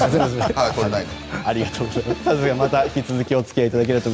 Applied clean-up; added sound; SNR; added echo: none; none; none; none.